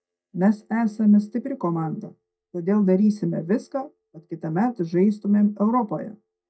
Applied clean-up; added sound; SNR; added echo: neural mask model DeepFilterNet 3.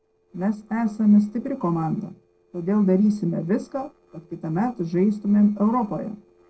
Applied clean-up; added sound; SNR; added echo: neural separator model SepFormer DNS4.